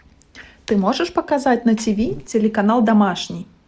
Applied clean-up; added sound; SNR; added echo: none; Buzz; 15 dB; none.